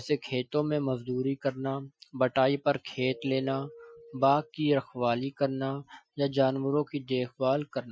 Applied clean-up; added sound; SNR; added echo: classical method Wiener filter.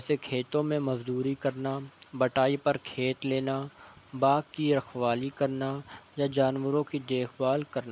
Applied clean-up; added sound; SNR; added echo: none; none; none; none.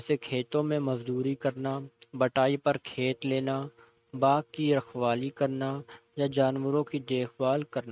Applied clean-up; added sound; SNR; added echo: neural mask model RNNoise.